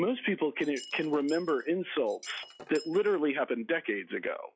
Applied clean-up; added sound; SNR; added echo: classical method log-MMSE.